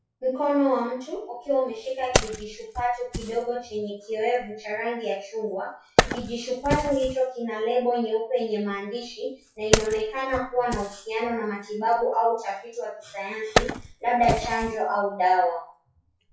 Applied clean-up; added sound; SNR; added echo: classical method WPE with log-MMSE.